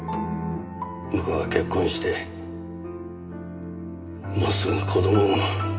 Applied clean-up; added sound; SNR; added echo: none; Snare drum; 14 dB; reverberation time 1.3 s.